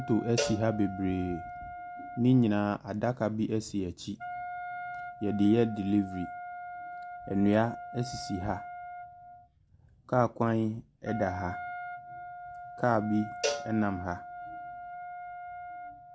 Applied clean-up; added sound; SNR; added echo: none; Cowbell + Wind instrument, woodwind instrument; 9 dB; none.